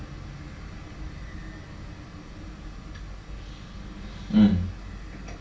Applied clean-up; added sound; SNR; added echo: none; none; none; reverberation time 0.2 s.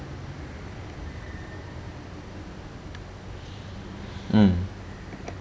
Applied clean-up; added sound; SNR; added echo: none; none; none; none.